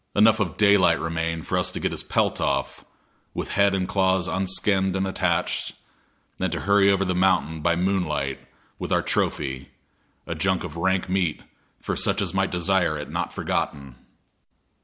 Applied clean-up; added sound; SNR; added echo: none; none; none; none.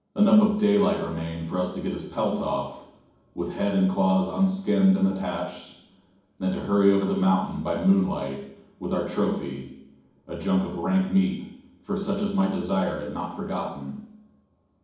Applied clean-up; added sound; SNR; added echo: none; none; none; reverberation time 1.2 s.